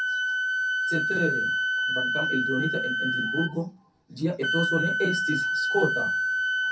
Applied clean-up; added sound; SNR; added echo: none; Wind instrument, woodwind instrument; -4 dB; reverberation time 0.3 s.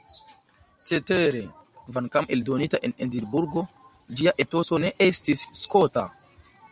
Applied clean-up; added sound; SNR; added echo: none; none; none; none.